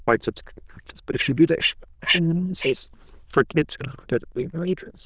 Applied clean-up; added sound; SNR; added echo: neural diffusion model UNIVERSE++.